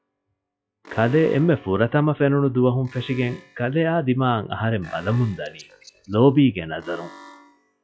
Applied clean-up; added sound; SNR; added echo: classical method log-MMSE.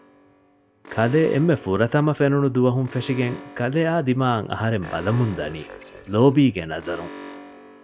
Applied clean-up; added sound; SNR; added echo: none; Alarm; 19 dB; none.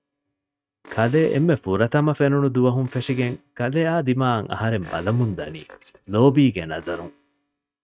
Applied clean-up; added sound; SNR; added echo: neural mask model RNNoise.